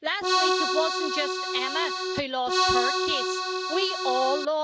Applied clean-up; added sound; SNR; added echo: none; Accordion; -3 dB; none.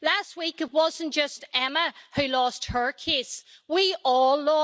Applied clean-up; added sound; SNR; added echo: none; none; none; none.